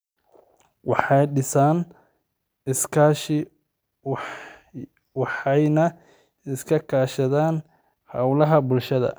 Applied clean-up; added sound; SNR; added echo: none; none; none; none.